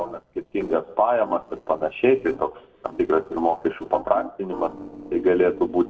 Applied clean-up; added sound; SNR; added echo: neural separator model SepFormer DNS4.